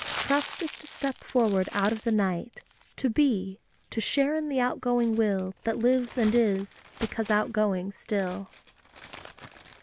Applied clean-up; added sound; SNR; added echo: none; Crumpling, crinkling; 14 dB; none.